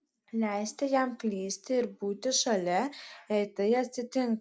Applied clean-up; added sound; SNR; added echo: none; none; none; none.